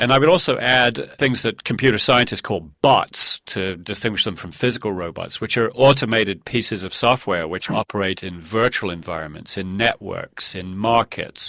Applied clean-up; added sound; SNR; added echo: neural mask model Resemble Enhance denoiser.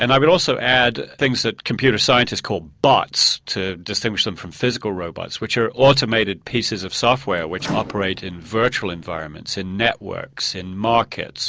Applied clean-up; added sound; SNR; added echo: none; Microwave oven; 16 dB; none.